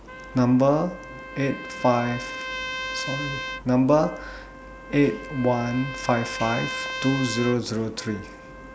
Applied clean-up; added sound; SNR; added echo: none; Trumpet; 10 dB; none.